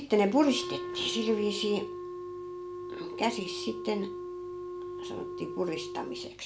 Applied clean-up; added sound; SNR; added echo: none; Wind instrument, woodwind instrument; 7 dB; none.